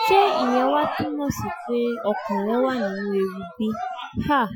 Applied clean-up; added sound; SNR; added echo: classical method Wiener filter.